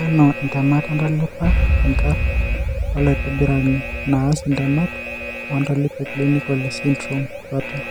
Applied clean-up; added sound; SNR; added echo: none; Alarm; 3 dB; none.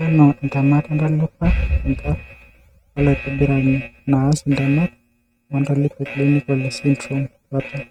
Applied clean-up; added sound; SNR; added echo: neural mask model RNNoise.